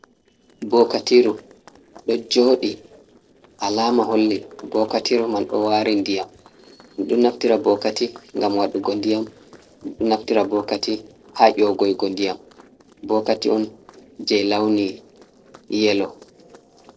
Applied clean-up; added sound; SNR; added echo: neural separator model SepFormer DNS4.